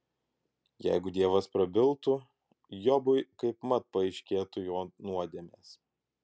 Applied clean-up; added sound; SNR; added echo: none; none; none; none.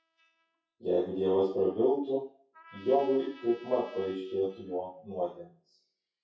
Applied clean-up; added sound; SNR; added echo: classical method WPE with log-MMSE.